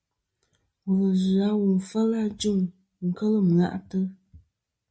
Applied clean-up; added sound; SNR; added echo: none; none; none; none.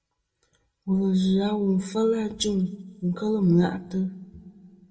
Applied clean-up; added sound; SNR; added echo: none; none; none; reverberation time 0.5 s.